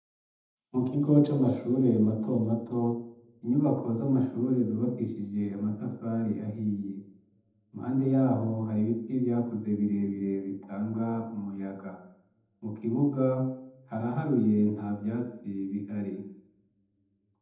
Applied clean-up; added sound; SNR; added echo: none; none; none; reverberation time 0.8 s.